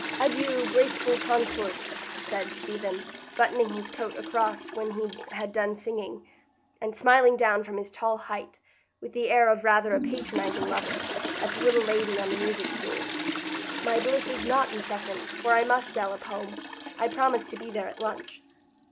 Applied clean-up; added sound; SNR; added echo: none; Toilet flush; 7 dB; none.